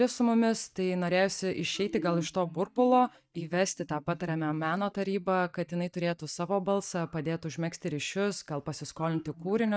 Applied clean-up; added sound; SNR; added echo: neural mask model DeepFilterNet 3.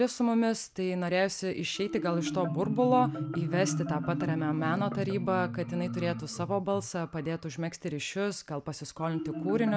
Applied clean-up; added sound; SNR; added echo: none; Marimba, xylophone; 7 dB; none.